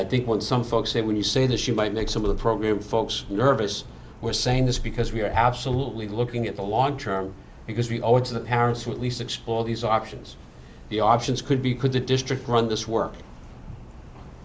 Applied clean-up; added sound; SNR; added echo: none; none; none; none.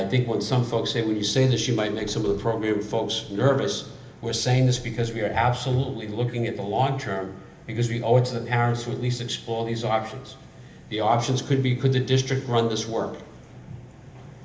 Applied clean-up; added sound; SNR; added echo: none; none; none; reverberation time 0.8 s.